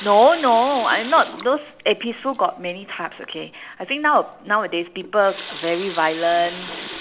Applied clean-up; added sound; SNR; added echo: none; Water tap, faucet; 16 dB; none.